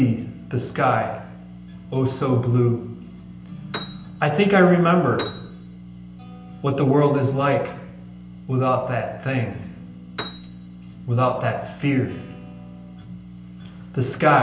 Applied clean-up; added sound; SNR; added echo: none; Piano; 15 dB; reverberation time 0.9 s.